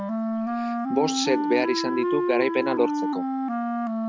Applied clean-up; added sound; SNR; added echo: none; Wind instrument, woodwind instrument; -1 dB; none.